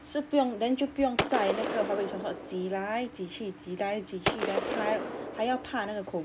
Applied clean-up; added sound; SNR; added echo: none; Gunshot, gunfire; 3 dB; none.